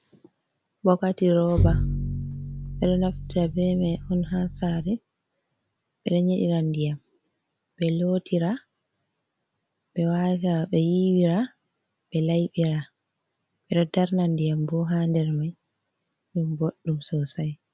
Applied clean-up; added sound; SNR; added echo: none; Bowed string instrument; 3 dB; none.